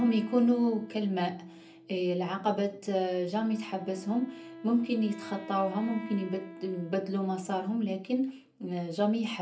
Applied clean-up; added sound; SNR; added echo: none; Wind instrument, woodwind instrument; 18 dB; reverberation time 0.3 s.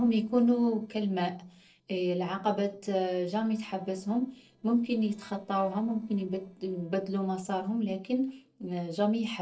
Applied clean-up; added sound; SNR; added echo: neural separator model SepFormer DNS4.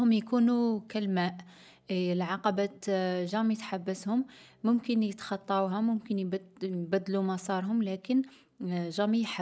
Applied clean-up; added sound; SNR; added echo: none; none; none; none.